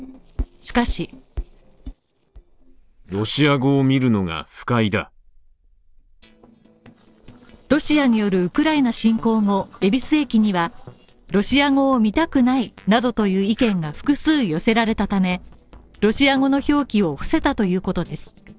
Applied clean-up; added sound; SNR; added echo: neural separator model SepFormer DNS4.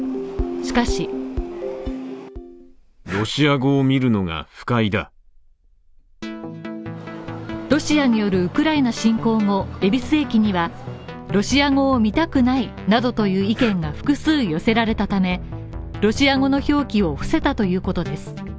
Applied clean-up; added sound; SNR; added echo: none; Breathing; 20 dB; none.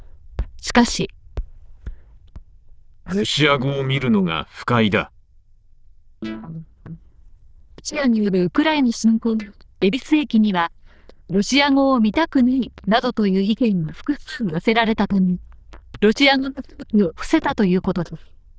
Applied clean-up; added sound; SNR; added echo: neural diffusion model UNIVERSE++.